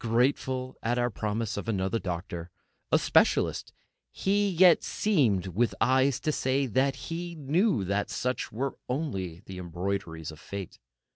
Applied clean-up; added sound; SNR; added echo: none; none; none; none.